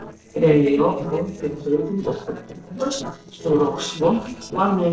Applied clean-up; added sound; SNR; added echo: neural separator model SepFormer DNS4.